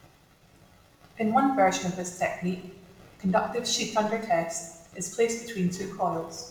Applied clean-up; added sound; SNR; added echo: none; none; none; reverberation time 0.8 s.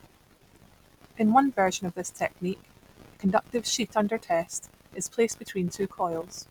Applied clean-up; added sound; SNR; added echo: none; none; none; none.